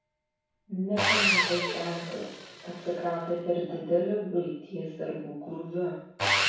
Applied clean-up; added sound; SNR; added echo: none; Sawing; 0 dB; reverberation time 0.7 s.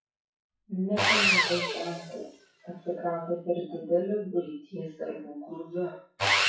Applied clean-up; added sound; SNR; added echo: classical method WPE with log-MMSE.